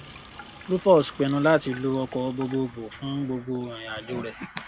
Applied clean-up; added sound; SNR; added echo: none; Sink (filling or washing); 20 dB; none.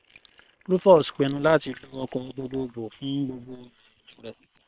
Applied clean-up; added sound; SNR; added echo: neural separator model SepFormer WHAM!.